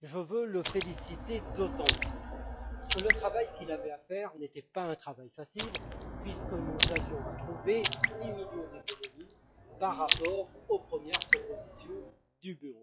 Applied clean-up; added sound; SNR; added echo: classical method log-MMSE.